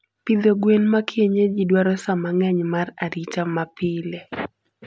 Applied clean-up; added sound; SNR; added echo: none; none; none; none.